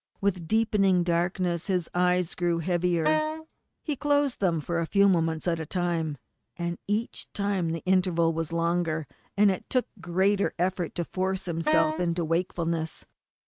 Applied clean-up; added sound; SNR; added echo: neural mask model RNNoise.